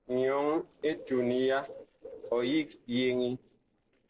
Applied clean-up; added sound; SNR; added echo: neural separator model SepFormer DNS4.